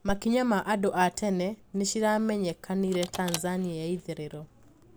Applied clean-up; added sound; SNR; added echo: none; Car; 16 dB; none.